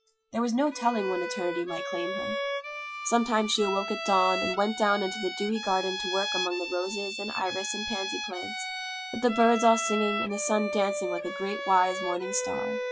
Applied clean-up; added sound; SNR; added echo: classical method Wiener filter.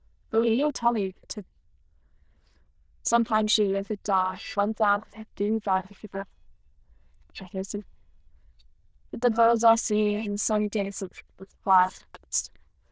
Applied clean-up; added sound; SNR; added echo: neural diffusion model UNIVERSE++.